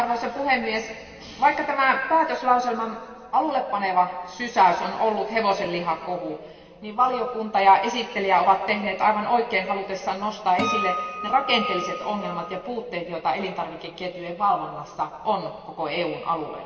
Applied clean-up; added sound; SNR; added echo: none; Acoustic guitar; 5 dB; reverberation time 2.5 s.